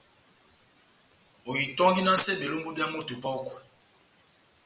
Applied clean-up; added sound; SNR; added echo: none; none; none; none.